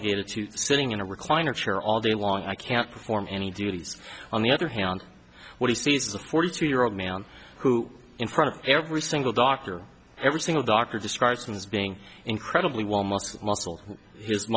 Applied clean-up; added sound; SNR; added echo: none; none; none; none.